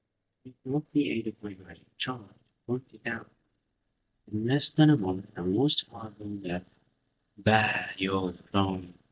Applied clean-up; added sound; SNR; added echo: neural mask model DeepFilterNet 3.